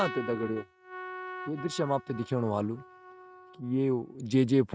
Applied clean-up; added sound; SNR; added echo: neural mask model RNNoise.